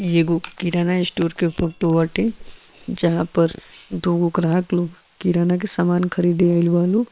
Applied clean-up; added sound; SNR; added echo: neural separator model SepFormer WHAM!.